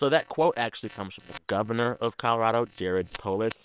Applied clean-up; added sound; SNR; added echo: neural separator model SepFormer WHAM!.